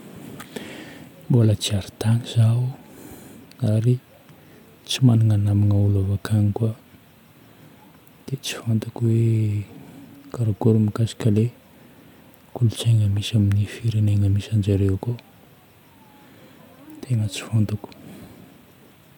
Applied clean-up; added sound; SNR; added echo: none; none; none; none.